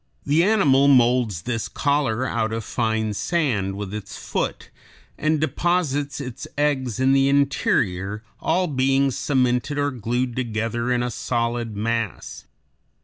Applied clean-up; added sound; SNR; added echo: none; none; none; none.